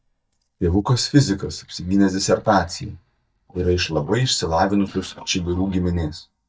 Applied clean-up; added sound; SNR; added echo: neural mask model DeepFilterNet 3.